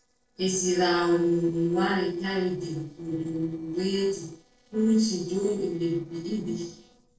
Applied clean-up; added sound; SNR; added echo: neural separator model SepFormer DNS4.